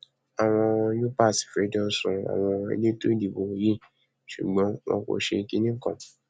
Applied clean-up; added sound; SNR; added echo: none; none; none; none.